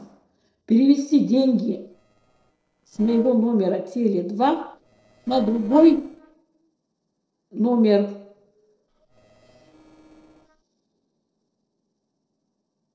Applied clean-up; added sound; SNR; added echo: neural separator model SepFormer DNS4.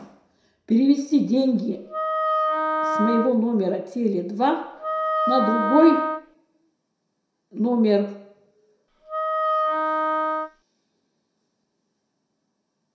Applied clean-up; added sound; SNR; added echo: none; Wind instrument, woodwind instrument; -1 dB; reverberation time 0.6 s.